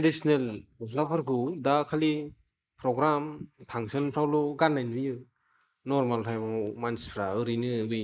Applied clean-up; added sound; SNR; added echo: neural mask model Resemble Enhance denoiser.